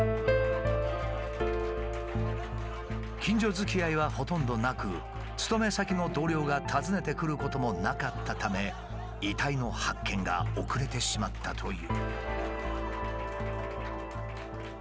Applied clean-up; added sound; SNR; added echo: none; Applause; 17 dB; none.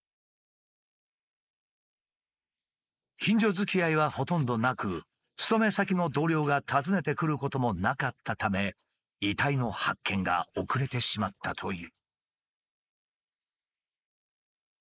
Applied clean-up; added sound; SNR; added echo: neural mask model Resemble Enhance denoiser.